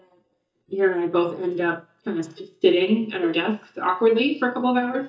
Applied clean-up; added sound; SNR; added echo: neural mask model DeepFilterNet 3.